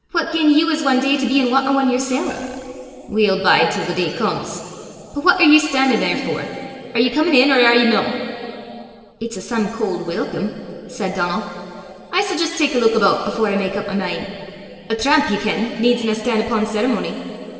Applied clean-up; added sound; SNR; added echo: none; Burping, eructation; 16 dB; reverberation time 2.8 s.